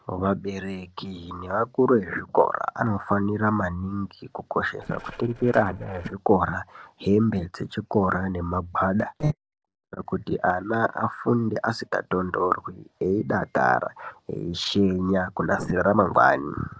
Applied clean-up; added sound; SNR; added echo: neural separator model SepFormer DNS4.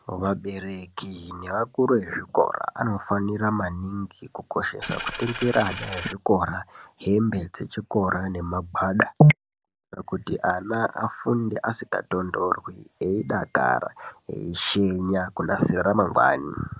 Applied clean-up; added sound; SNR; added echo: none; Coin (dropping); 8 dB; none.